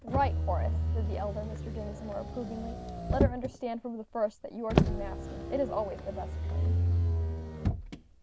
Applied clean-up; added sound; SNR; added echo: none; Motor vehicle (road); -5 dB; none.